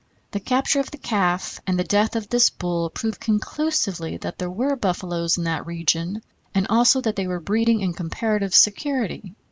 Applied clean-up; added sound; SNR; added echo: none; none; none; none.